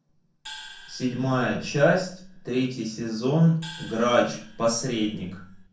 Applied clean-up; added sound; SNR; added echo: none; Gong; 18 dB; reverberation time 0.5 s.